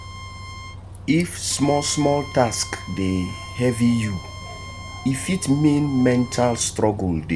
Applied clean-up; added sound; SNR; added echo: none; Bus + Bowed string instrument; 13 dB; none.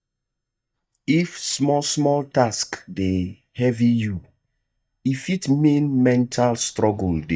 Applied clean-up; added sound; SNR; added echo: neural mask model DeepFilterNet 3.